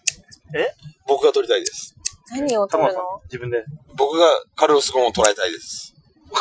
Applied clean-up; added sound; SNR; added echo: classical method Wiener filter.